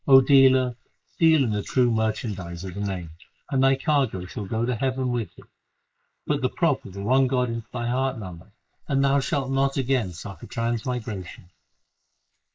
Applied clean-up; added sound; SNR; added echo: neural mask model Resemble Enhance denoiser.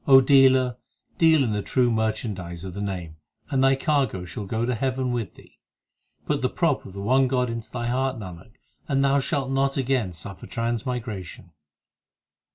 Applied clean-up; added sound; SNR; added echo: none; none; none; none.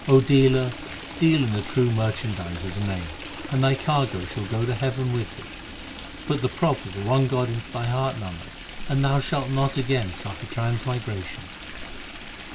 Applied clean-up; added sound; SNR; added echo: none; Stream; 11 dB; none.